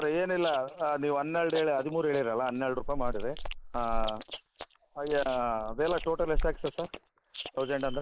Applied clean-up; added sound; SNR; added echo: neural mask model Resemble Enhance denoiser.